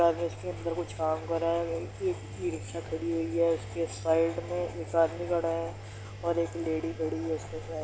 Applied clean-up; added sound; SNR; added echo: none; Engine; 11 dB; none.